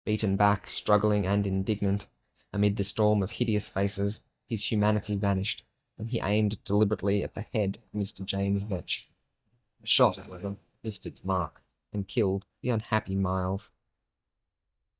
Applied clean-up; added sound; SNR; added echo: neural mask model DeepFilterNet 3.